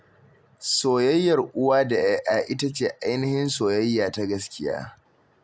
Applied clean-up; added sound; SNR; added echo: none; none; none; none.